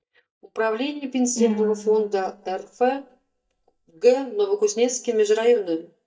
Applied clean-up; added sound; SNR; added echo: neural mask model DeepFilterNet 3.